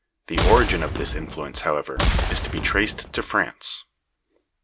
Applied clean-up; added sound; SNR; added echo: none; Boom; -1 dB; none.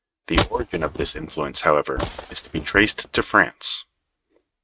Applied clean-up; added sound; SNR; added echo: neural mask model RNNoise.